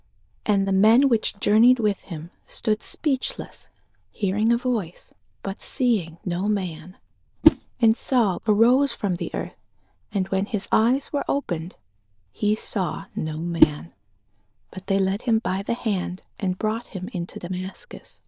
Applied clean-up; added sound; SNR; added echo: neural diffusion model UNIVERSE++.